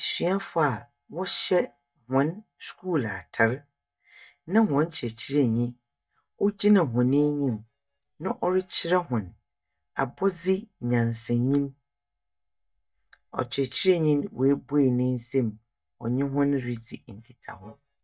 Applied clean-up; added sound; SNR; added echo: neural mask model DeepFilterNet 3.